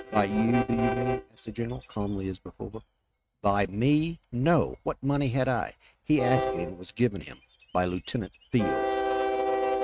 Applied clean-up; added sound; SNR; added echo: neural mask model RNNoise.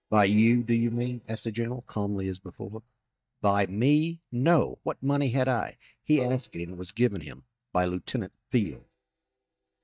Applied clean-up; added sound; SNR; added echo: neural mask model DeepFilterNet 3.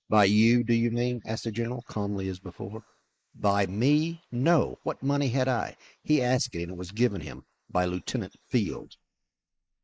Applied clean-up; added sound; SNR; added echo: neural mask model Resemble Enhance denoiser.